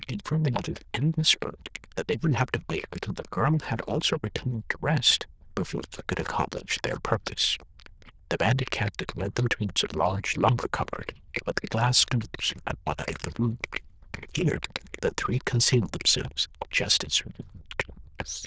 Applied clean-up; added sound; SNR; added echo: neural diffusion model UNIVERSE++.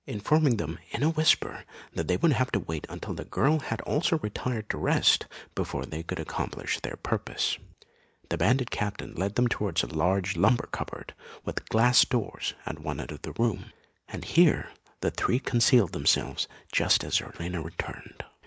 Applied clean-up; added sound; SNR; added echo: none; none; none; none.